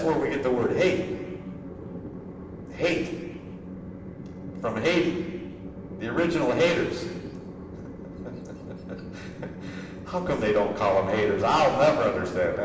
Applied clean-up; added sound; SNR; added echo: none; Train; 11 dB; reverberation time 1.3 s.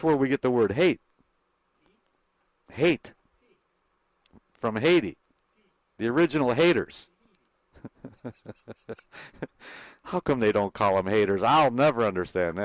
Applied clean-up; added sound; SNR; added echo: none; none; none; none.